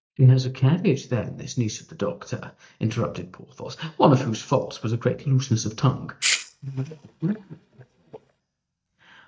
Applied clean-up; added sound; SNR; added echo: neural mask model DeepFilterNet 3.